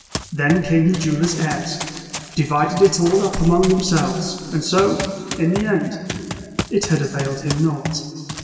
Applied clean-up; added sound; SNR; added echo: none; Run; 12 dB; reverberation time 2.5 s.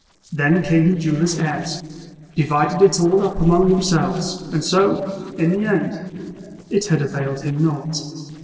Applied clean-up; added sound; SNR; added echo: neural separator model SepFormer DNS4.